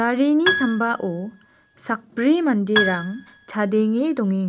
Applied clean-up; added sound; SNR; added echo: none; Piano; 7 dB; none.